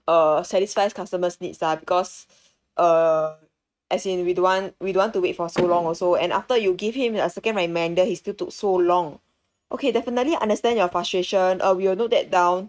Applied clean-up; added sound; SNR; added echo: neural mask model RNNoise.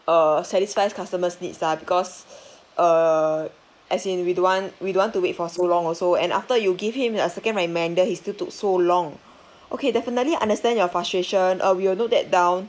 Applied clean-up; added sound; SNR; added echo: neural mask model Resemble Enhance denoiser.